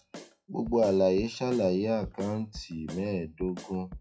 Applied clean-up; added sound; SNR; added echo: classical method WPE with log-MMSE.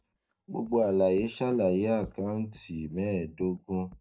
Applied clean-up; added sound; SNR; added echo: neural mask model DeepFilterNet 3.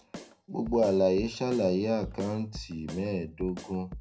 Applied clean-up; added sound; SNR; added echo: none; Drum kit; 15 dB; reverberation time 0.4 s.